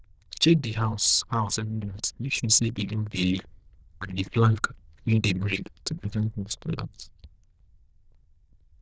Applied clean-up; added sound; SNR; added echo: neural diffusion model UNIVERSE++.